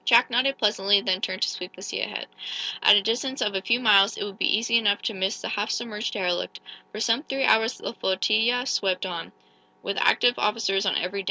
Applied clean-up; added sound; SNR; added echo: none; none; none; none.